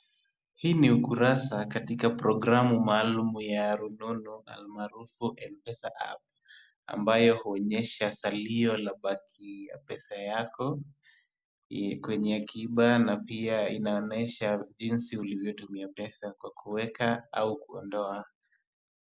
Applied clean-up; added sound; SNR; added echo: none; none; none; none.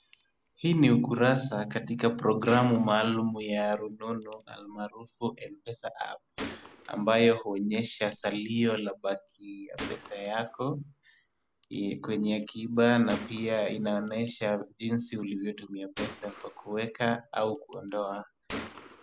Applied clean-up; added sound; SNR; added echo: none; Gunshot, gunfire; 17 dB; none.